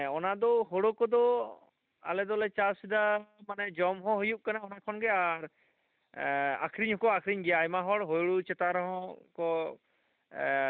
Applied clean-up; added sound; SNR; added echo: none; none; none; none.